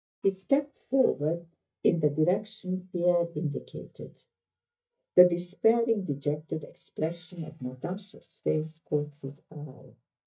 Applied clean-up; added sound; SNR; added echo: neural mask model DeepFilterNet 3.